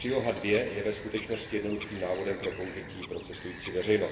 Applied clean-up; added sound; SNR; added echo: none; Bird vocalization, bird call, bird song; 12 dB; reverberation time 2.4 s.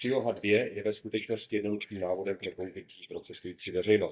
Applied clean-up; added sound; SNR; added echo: neural mask model DeepFilterNet 3.